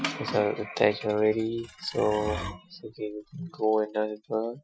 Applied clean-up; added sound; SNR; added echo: classical method Wiener filter.